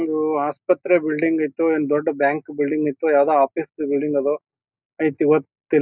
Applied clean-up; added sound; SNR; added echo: none; none; none; none.